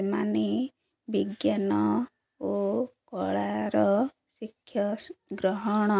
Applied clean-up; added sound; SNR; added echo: none; none; none; none.